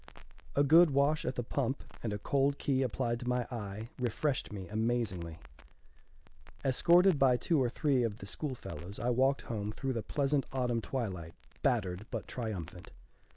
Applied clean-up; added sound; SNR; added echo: none; Crackle; 14 dB; none.